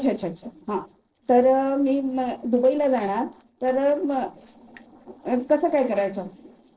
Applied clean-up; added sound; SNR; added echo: neural separator model SepFormer DNS4.